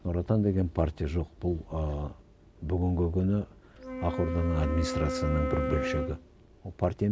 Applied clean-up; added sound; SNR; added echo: none; Wind instrument, woodwind instrument; 4 dB; none.